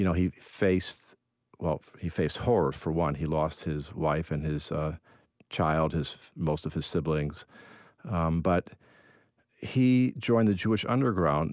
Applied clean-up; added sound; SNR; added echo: none; none; none; none.